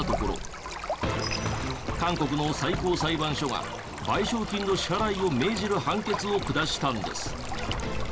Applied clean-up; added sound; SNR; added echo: none; Stream; 7 dB; none.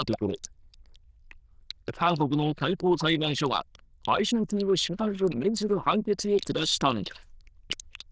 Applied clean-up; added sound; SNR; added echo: neural diffusion model UNIVERSE++.